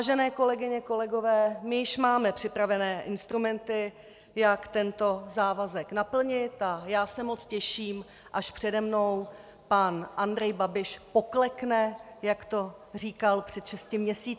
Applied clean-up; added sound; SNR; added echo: none; none; none; none.